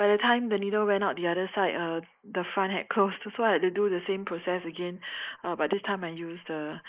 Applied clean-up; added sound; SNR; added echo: neural mask model Resemble Enhance denoiser.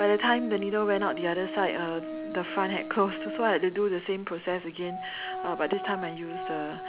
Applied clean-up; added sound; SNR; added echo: none; Organ; 9 dB; none.